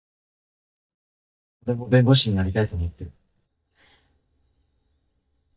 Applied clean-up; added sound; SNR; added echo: neural mask model DeepFilterNet 3.